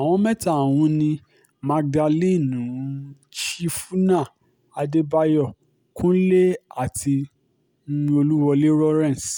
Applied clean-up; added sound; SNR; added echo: none; none; none; none.